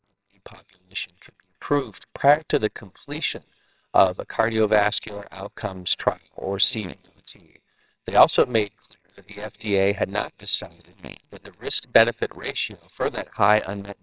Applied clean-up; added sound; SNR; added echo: neural separator model SepFormer WHAMR!.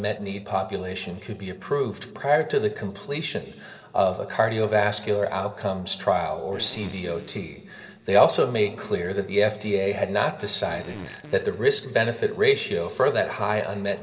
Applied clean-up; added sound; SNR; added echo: neural separator model SepFormer DNS4.